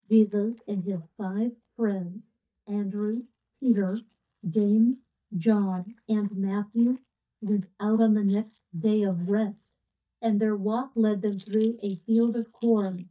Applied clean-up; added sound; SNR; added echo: neural mask model DeepFilterNet 3.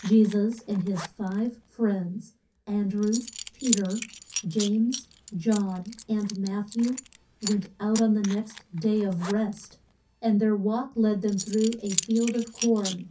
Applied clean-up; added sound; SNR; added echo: none; Coin (dropping) / Zipper (clothing); 12 dB; reverberation time 0.3 s.